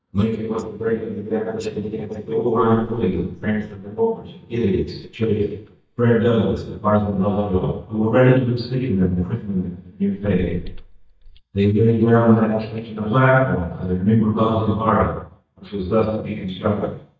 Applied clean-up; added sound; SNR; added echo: neural mask model DeepFilterNet 3.